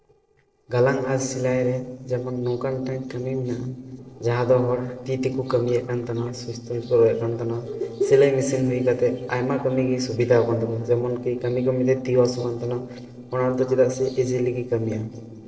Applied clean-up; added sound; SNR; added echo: neural separator model SepFormer DNS4.